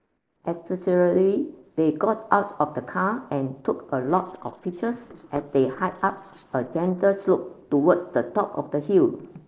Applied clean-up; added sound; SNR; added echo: neural separator model SepFormer DNS4.